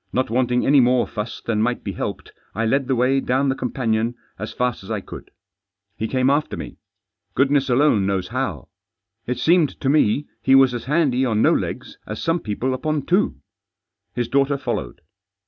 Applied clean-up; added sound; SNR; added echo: none; none; none; none.